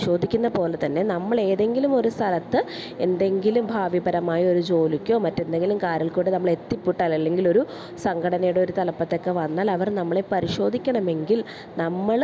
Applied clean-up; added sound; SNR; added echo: none; none; none; none.